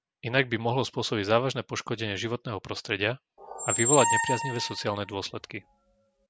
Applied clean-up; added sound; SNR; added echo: none; Squeak; 1 dB; none.